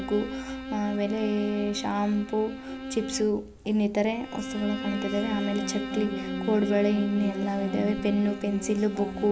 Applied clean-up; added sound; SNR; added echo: none; Bowed string instrument; 9 dB; none.